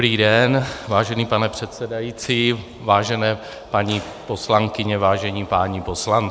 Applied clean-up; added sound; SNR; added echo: none; none; none; none.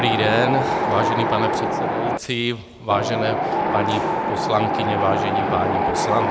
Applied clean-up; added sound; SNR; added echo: none; Wind; -2 dB; none.